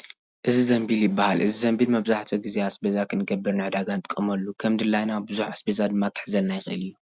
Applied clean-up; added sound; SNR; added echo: none; none; none; none.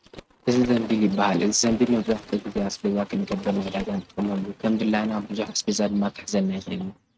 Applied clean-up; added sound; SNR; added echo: neural mask model RNNoise.